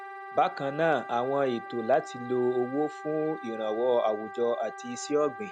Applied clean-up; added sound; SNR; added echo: none; Wind instrument, woodwind instrument; 13 dB; none.